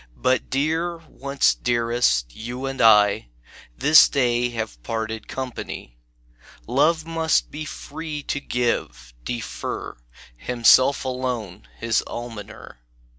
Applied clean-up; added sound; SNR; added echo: none; none; none; none.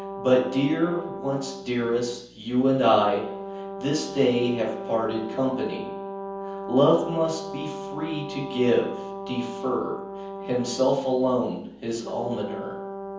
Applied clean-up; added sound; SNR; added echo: none; Brass instrument; 10 dB; reverberation time 0.7 s.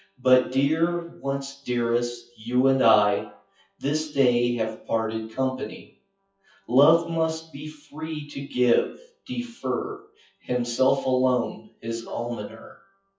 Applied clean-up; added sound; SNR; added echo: classical method WPE with log-MMSE.